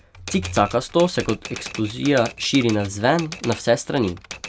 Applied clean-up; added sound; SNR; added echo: none; Typewriter; 15 dB; none.